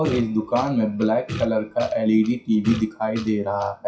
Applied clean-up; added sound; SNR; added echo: classical method WPE with log-MMSE.